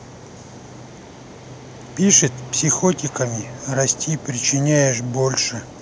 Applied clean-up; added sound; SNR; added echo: none; none; none; none.